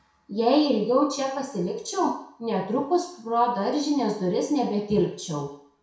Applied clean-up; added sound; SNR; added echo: none; none; none; reverberation time 0.6 s.